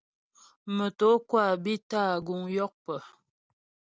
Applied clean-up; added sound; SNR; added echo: none; none; none; none.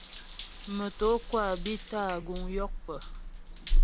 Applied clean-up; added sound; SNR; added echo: none; Drip / Trickle, dribble / Bathtub (filling or washing) / Water tap, faucet; -3 dB; none.